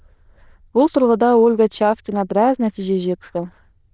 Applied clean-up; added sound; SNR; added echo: neural diffusion model UNIVERSE++.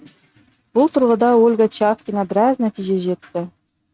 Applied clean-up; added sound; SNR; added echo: neural mask model RNNoise.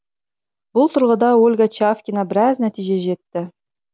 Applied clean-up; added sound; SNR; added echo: none; none; none; none.